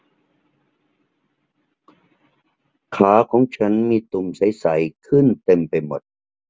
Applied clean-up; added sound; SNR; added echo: none; none; none; none.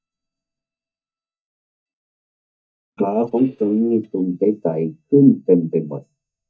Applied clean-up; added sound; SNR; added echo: neural mask model DeepFilterNet 3.